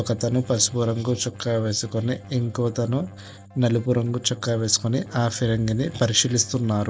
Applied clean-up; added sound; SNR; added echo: none; Keyboard (musical); 19 dB; none.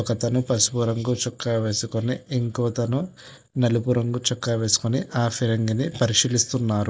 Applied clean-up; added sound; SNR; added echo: none; none; none; none.